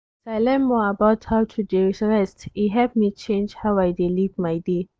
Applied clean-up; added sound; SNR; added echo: none; none; none; none.